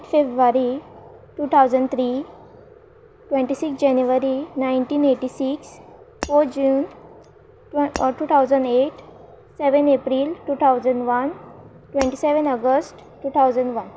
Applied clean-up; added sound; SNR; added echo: none; Shatter; 17 dB; none.